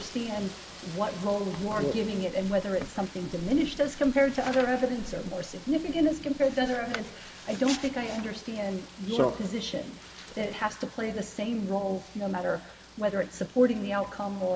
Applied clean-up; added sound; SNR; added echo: none; Rain; 18 dB; none.